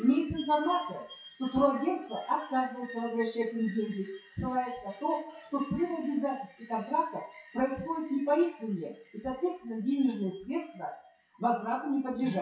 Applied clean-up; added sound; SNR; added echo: classical method WPE with log-MMSE.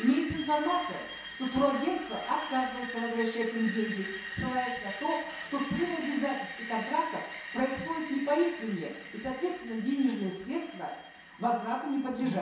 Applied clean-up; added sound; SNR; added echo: none; Screech; 11 dB; reverberation time 0.7 s.